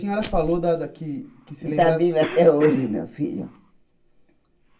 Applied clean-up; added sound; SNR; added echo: none; Cough; 17 dB; reverberation time 0.2 s.